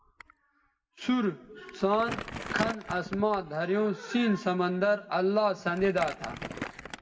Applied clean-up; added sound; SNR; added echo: none; Crumpling, crinkling; 12 dB; reverberation time 0.9 s.